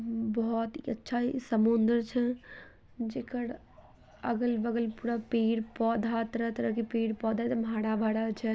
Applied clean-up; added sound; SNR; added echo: none; none; none; none.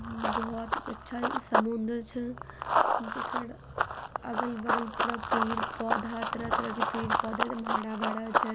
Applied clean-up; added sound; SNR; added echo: none; Run; -5 dB; none.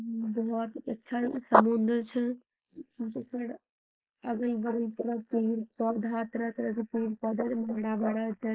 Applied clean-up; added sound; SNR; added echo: neural mask model Resemble Enhance denoiser.